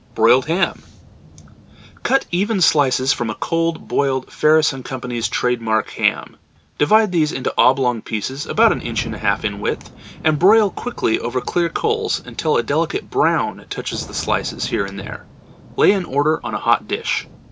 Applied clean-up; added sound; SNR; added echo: none; Thunder / Rain; 20 dB; none.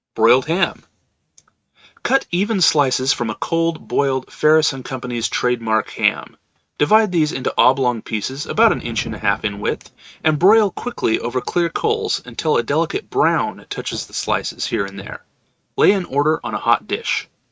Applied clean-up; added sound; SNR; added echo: neural mask model RNNoise.